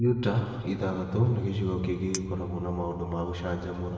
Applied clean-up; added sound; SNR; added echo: none; Chink, clink; 20 dB; reverberation time 2.4 s.